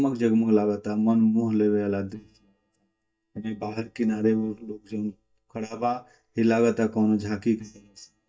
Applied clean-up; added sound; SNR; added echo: neural mask model DeepFilterNet 3.